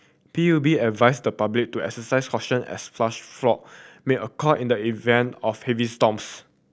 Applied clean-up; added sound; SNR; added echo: none; none; none; none.